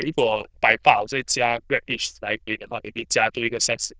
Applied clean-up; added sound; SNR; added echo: neural diffusion model UNIVERSE++.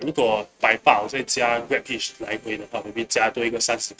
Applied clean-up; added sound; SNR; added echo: neural mask model RNNoise.